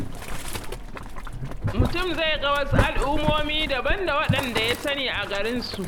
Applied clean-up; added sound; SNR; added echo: none; Boiling; 0 dB; none.